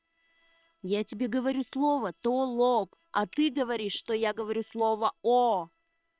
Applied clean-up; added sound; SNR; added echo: neural separator model SepFormer WHAM!.